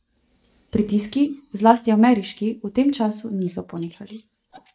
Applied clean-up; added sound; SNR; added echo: neural mask model DeepFilterNet 3.